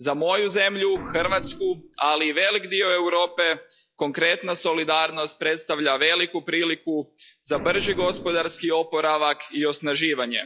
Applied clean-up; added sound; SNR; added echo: classical method log-MMSE.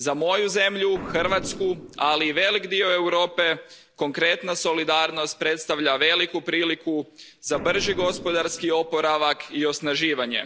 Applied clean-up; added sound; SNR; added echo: none; Boom; 18 dB; none.